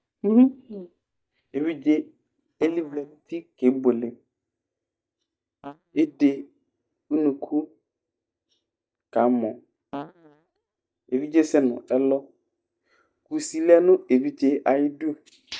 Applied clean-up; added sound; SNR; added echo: neural mask model DeepFilterNet 3.